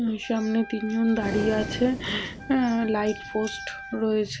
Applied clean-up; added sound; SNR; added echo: none; Wind instrument, woodwind instrument + Breathing; 11 dB; none.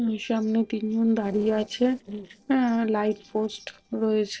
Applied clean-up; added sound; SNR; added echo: neural separator model SepFormer DNS4.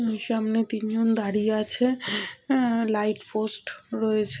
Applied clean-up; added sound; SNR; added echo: none; none; none; none.